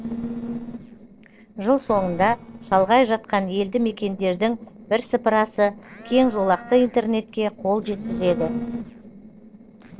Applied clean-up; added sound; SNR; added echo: neural separator model SepFormer DNS4.